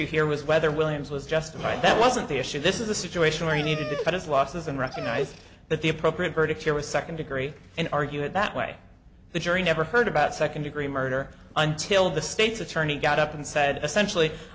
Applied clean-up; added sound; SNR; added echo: none; Dog; 10 dB; none.